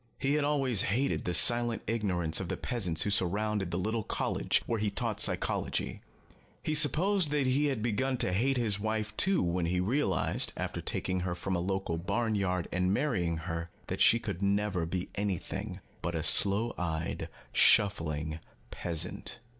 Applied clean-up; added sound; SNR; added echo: neural separator model SepFormer DNS4.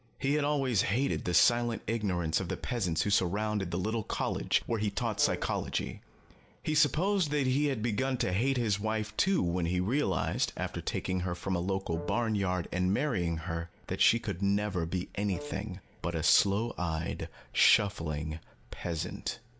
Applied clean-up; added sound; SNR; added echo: none; Brass instrument; 18 dB; none.